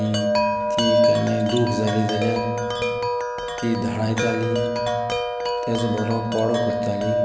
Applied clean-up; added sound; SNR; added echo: none; Wind chime; -1 dB; none.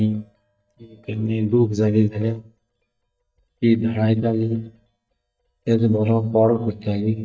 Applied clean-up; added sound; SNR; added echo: neural mask model DeepFilterNet 3.